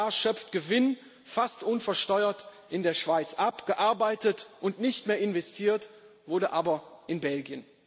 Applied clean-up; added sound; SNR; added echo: none; none; none; none.